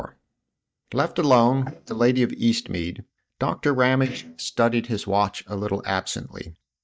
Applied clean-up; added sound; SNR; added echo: neural mask model DeepFilterNet 3.